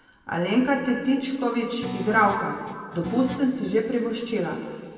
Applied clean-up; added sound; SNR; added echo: none; Guitar; 12 dB; reverberation time 2.3 s.